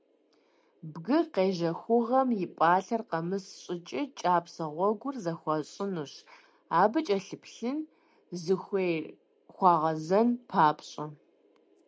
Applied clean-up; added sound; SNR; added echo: none; none; none; none.